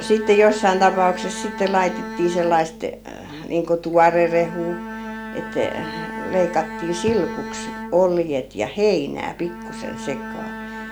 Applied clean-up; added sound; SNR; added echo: none; Bowed string instrument; 11 dB; none.